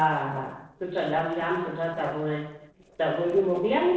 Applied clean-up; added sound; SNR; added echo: neural separator model SepFormer DNS4.